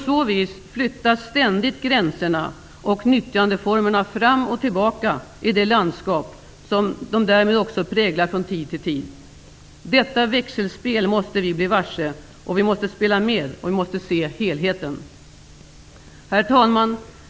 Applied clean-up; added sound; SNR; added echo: none; none; none; none.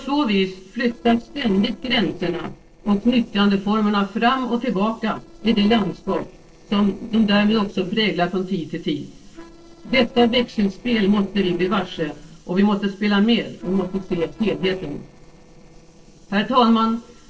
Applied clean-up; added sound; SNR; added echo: neural separator model SepFormer DNS4.